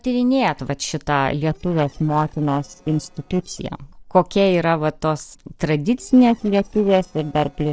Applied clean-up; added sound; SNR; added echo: neural separator model SepFormer DNS4.